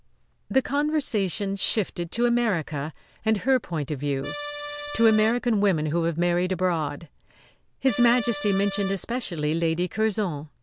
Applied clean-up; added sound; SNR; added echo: none; Accordion; 8 dB; none.